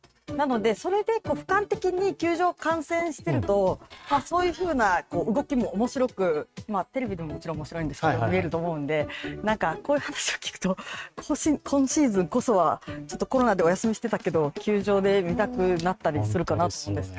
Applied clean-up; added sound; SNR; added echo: neural mask model RNNoise.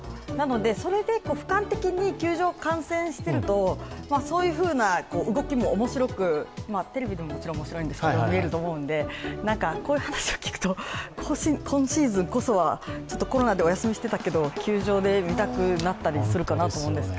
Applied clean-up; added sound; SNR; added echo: none; none; none; none.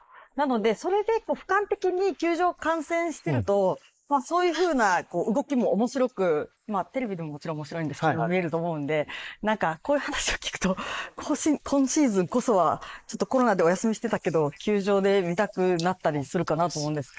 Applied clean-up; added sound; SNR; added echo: neural mask model Resemble Enhance denoiser.